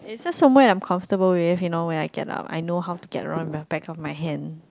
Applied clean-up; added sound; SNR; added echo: none; none; none; none.